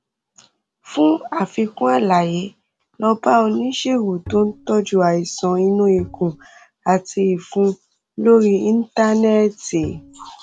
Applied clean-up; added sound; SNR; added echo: none; Bowed string instrument; 17 dB; none.